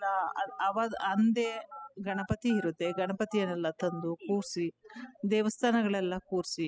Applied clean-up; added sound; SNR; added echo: classical method spectral subtraction.